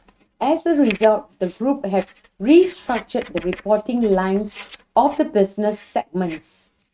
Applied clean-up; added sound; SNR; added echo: neural mask model RNNoise.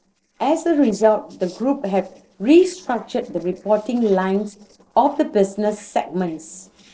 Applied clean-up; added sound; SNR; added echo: neural separator model SepFormer DNS4.